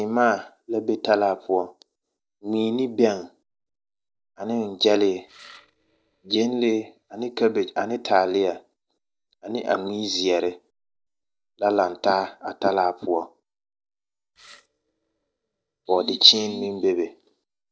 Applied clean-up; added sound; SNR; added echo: neural mask model DeepFilterNet 3.